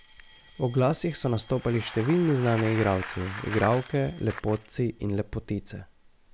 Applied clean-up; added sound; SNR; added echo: none; Alarm + Bicycle; 12 dB; none.